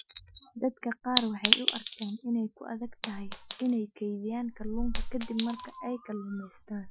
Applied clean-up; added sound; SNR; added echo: classical method Wiener filter.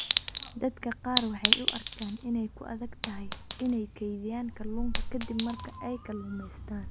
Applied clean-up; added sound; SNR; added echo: none; Chink, clink; 0 dB; none.